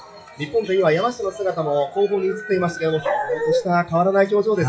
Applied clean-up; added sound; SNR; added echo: classical method WPE with log-MMSE.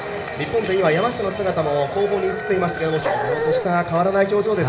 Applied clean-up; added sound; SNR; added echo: none; Dog; 1 dB; reverberation time 0.5 s.